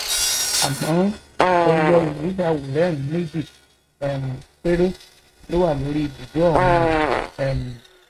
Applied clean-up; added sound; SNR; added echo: neural mask model RNNoise.